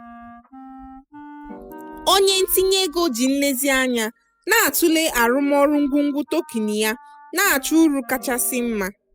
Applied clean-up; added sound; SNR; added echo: classical method spectral subtraction.